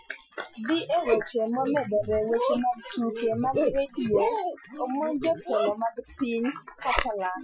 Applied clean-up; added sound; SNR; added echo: classical method Wiener filter.